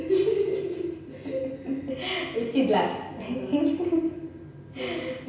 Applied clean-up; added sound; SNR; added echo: none; none; none; reverberation time 0.9 s.